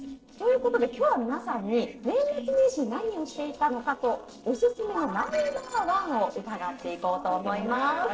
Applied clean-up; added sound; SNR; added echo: neural separator model SepFormer DNS4.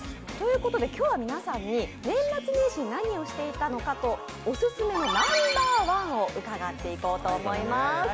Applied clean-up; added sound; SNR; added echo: none; none; none; none.